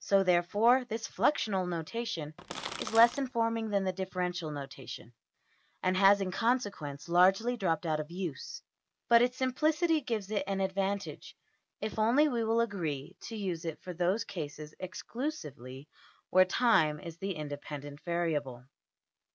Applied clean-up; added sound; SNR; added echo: none; Crackle; 10 dB; none.